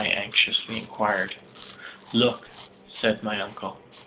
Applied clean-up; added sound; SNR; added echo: none; Chewing, mastication; 19 dB; none.